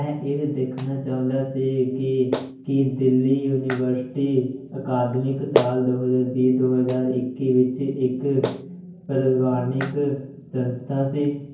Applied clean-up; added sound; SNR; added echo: none; Clapping; 12 dB; reverberation time 0.9 s.